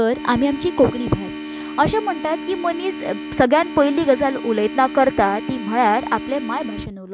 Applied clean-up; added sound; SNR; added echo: none; Organ; 10 dB; none.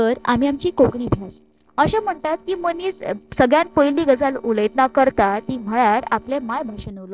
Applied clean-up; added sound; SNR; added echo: neural separator model SepFormer DNS4.